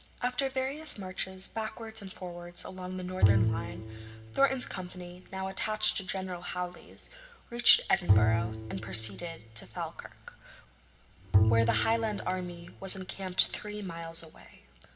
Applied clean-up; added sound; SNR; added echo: none; Bowed string instrument; -1 dB; reverberation time 0.8 s.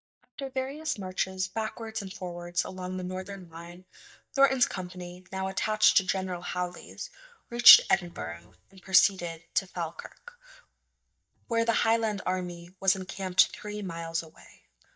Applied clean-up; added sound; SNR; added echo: neural mask model DeepFilterNet 3.